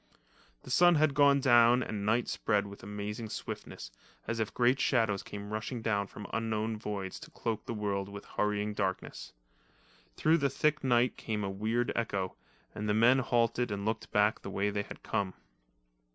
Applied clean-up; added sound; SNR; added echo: none; none; none; none.